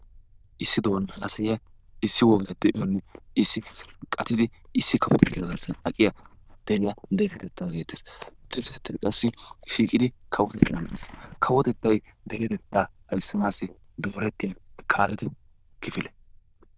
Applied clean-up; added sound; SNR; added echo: neural diffusion model UNIVERSE++.